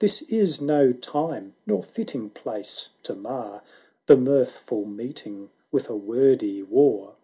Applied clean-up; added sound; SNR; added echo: none; none; none; none.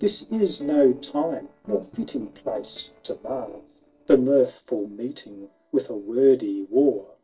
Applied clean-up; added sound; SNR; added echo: neural separator model SepFormer DNS4.